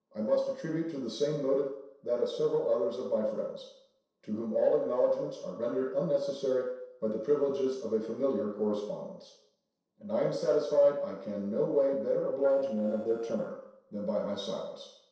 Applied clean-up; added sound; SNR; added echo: neural separator model SepFormer DNS4.